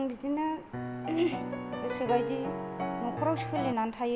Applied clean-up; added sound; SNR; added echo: none; Piano; 2 dB; none.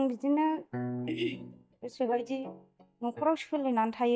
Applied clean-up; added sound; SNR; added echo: neural mask model DeepFilterNet 3.